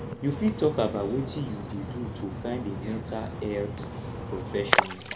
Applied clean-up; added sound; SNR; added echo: none; Splash, splatter; 1 dB; reverberation time 1.9 s.